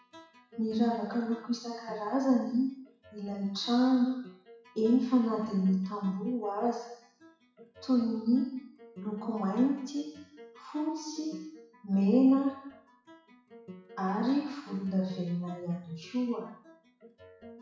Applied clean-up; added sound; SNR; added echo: classical method WPE with log-MMSE.